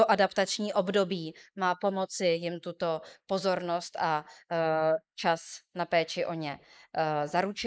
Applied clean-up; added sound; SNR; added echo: neural mask model Resemble Enhance denoiser.